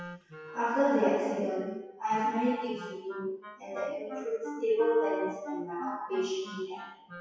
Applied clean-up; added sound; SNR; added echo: classical method WPE with log-MMSE.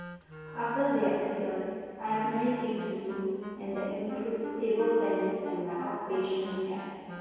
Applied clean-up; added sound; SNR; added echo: none; Wind instrument, woodwind instrument; 11 dB; reverberation time 2.2 s.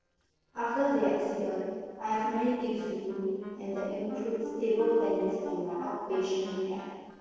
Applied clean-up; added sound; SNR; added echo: neural separator model SepFormer DNS4.